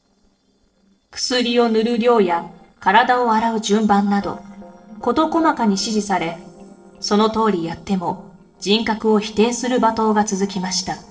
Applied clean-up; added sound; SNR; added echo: neural separator model SepFormer DNS4.